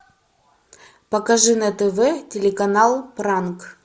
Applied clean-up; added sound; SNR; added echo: none; none; none; none.